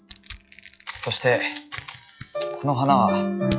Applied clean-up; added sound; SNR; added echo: classical method log-MMSE.